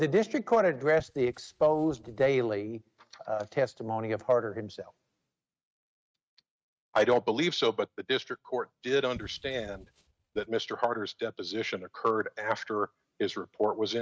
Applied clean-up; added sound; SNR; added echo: neural mask model RNNoise.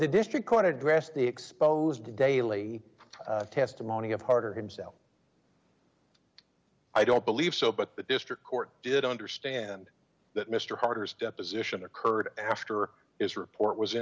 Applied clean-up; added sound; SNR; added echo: none; none; none; none.